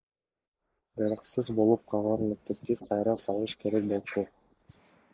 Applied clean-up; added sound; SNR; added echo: neural mask model Resemble Enhance denoiser.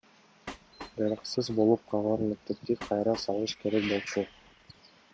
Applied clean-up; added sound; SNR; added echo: none; Train; 19 dB; none.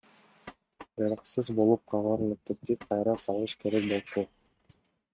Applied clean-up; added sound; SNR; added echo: neural mask model RNNoise.